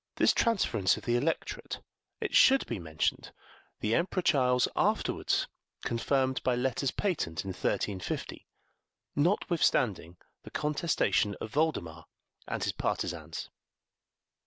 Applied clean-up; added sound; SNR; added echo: none; none; none; none.